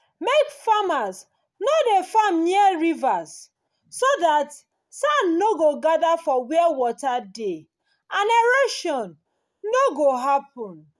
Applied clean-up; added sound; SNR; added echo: none; none; none; none.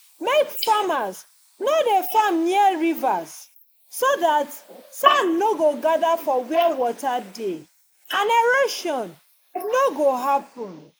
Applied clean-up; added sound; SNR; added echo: neural mask model Resemble Enhance denoiser.